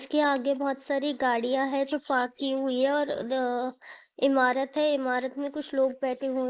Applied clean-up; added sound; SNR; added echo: neural mask model Resemble Enhance denoiser.